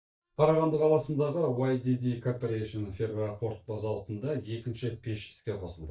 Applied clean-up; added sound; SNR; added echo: neural mask model DeepFilterNet 3.